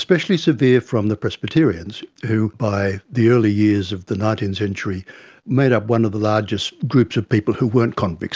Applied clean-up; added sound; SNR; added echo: none; none; none; none.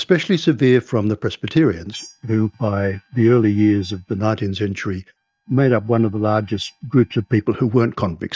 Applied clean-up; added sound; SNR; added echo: neural mask model DeepFilterNet 3.